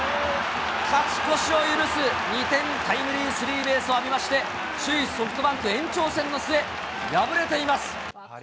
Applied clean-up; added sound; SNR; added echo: none; none; none; none.